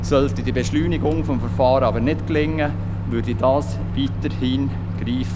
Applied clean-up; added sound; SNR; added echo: none; Microwave oven; 2 dB; none.